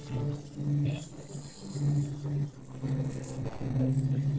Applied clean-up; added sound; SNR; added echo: neural separator model SepFormer DNS4.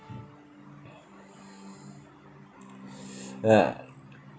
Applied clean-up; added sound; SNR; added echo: none; Bowed string instrument; 18 dB; none.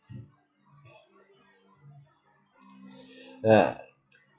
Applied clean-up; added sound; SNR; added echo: classical method log-MMSE.